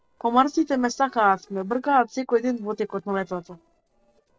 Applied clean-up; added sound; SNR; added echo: neural separator model SepFormer DNS4.